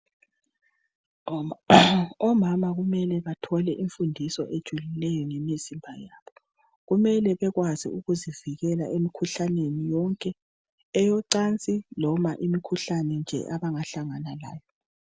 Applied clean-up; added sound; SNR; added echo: none; none; none; none.